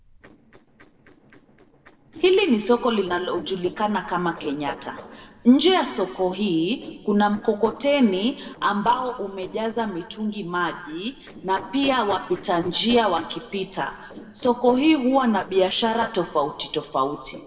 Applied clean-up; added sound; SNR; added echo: neural separator model SepFormer DNS4.